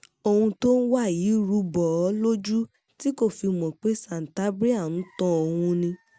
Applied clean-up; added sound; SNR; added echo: none; none; none; none.